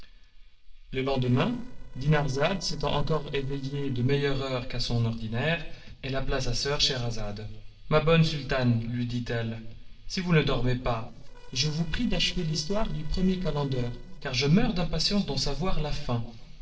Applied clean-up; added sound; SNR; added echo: neural separator model SepFormer DNS4.